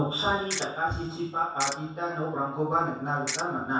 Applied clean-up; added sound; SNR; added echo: none; Ratchet, pawl; 6 dB; reverberation time 0.7 s.